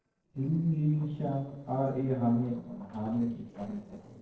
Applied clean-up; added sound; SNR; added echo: neural separator model SepFormer DNS4.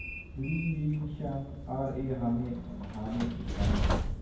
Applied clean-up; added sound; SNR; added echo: none; Train; 1 dB; reverberation time 0.9 s.